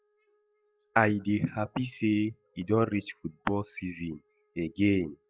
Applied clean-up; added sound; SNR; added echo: classical method log-MMSE.